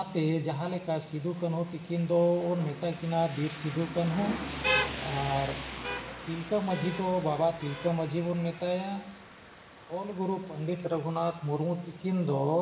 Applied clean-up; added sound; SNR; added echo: none; Rain; 9 dB; reverberation time 0.9 s.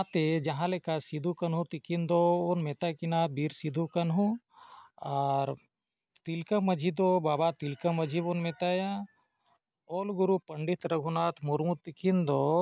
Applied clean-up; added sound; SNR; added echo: none; none; none; none.